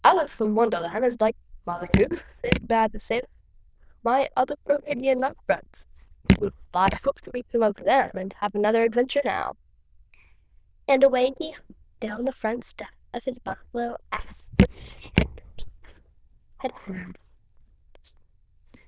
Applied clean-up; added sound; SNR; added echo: neural diffusion model UNIVERSE++.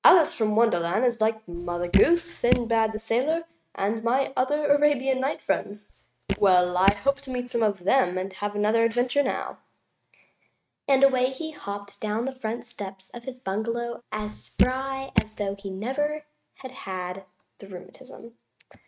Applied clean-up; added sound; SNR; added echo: neural mask model RNNoise.